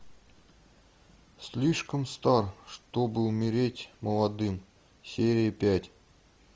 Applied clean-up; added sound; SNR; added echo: none; none; none; none.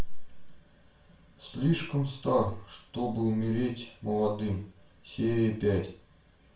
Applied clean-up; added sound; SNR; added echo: none; none; none; reverberation time 0.4 s.